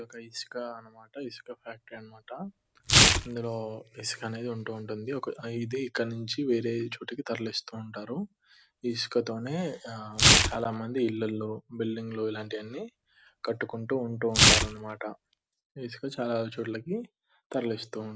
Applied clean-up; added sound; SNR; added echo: none; Tearing; -5 dB; none.